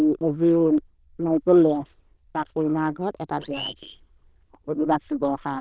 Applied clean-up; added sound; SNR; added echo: neural diffusion model UNIVERSE++.